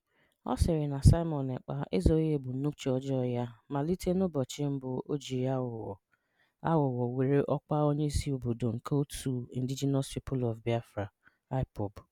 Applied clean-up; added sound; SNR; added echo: none; none; none; none.